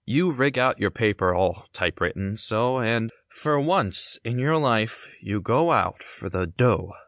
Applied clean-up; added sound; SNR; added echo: none; none; none; none.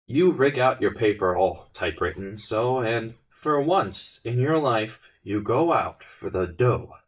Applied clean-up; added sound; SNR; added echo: neural mask model DeepFilterNet 3.